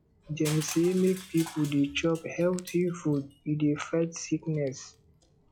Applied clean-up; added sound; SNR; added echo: classical method log-MMSE.